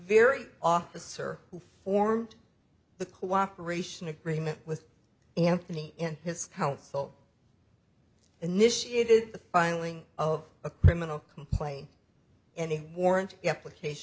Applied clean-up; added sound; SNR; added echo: none; none; none; none.